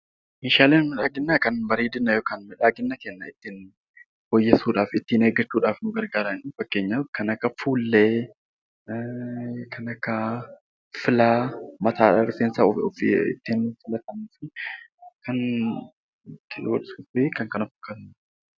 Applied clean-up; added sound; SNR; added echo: none; none; none; none.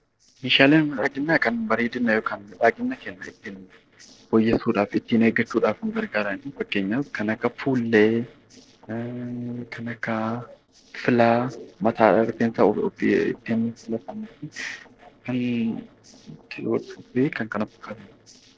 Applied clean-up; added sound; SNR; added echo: neural separator model SepFormer DNS4.